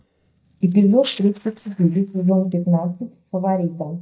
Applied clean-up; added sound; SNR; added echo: neural mask model DeepFilterNet 3.